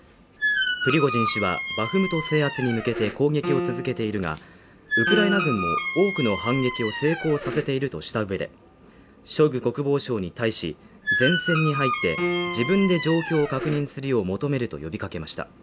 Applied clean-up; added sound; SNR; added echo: none; Piano + Squeak; 3 dB; none.